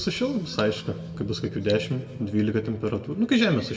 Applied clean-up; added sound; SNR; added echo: none; Cutlery, silverware; 18 dB; reverberation time 1.4 s.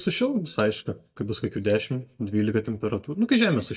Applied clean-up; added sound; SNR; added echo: neural mask model DeepFilterNet 3.